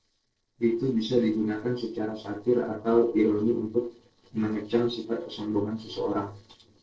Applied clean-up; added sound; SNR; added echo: neural separator model SepFormer DNS4.